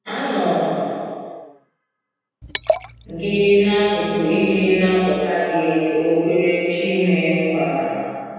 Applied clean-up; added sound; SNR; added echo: none; Liquid; 10 dB; reverberation time 2.1 s.